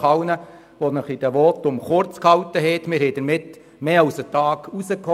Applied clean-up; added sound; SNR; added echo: none; none; none; none.